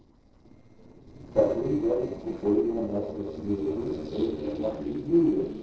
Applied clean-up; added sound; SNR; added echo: neural separator model SepFormer DNS4.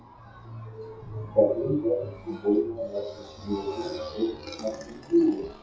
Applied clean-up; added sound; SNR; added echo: classical method WPE with log-MMSE.